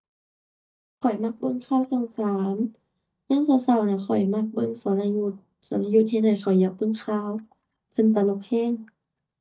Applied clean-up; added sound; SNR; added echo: neural mask model DeepFilterNet 3.